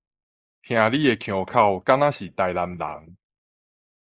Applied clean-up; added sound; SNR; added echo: neural mask model Resemble Enhance denoiser.